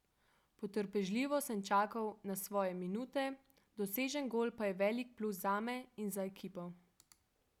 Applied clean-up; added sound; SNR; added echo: none; none; none; none.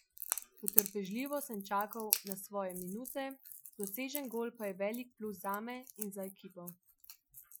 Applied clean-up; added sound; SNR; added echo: classical method Wiener filter.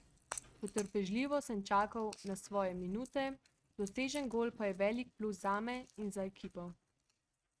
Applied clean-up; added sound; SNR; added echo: neural mask model RNNoise.